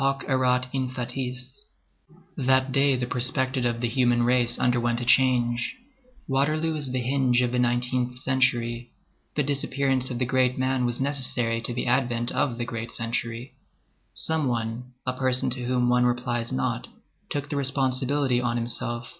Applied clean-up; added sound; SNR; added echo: none; none; none; none.